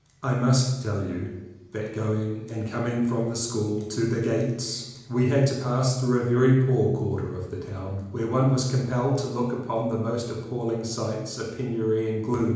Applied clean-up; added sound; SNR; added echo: none; none; none; reverberation time 1.0 s.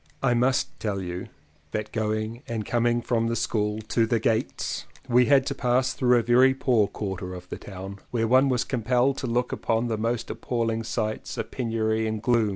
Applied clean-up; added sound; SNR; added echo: none; none; none; none.